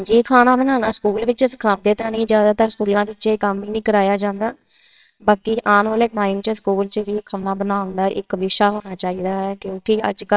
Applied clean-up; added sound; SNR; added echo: neural separator model SepFormer WHAMR!.